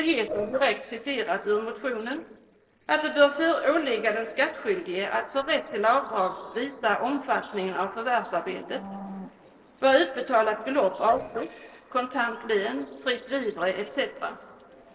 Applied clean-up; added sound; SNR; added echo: neural separator model SepFormer DNS4.